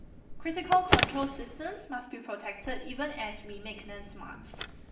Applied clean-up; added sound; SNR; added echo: none; Telephone; 0 dB; reverberation time 0.9 s.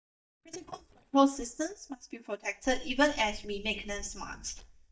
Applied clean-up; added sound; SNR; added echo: neural mask model DeepFilterNet 3.